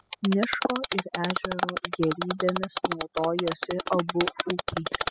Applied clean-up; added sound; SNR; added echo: classical method spectral subtraction.